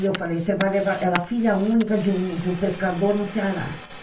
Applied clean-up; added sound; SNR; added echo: none; Fire; 13 dB; reverberation time 0.3 s.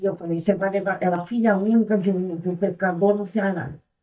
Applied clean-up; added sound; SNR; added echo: neural mask model DeepFilterNet 3.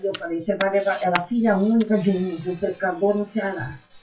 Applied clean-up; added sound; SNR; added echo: classical method WPE with log-MMSE.